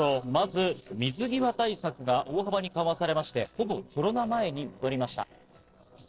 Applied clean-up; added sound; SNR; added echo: neural separator model SepFormer DNS4.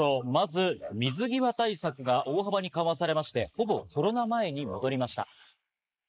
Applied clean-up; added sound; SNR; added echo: neural mask model Resemble Enhance denoiser.